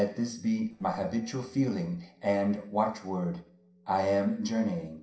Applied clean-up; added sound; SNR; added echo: neural separator model SepFormer DNS4.